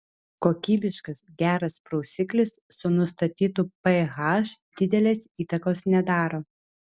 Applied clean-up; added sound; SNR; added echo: none; none; none; none.